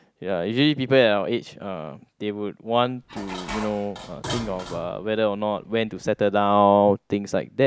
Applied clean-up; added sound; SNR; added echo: none; Dishes, pots, and pans; 14 dB; none.